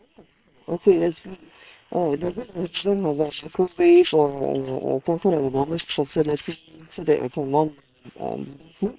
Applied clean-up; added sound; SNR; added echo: neural separator model SepFormer WHAM!.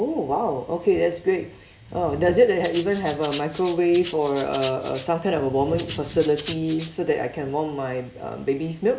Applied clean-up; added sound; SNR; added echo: none; Rattle (instrument); 16 dB; none.